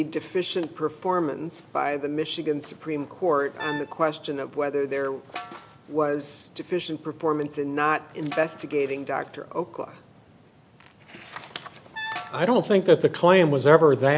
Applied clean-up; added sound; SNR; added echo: none; Brass instrument + Snare drum; 15 dB; none.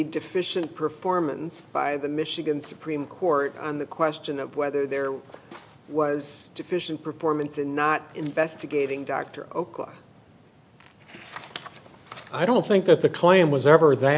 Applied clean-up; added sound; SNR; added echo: none; none; none; none.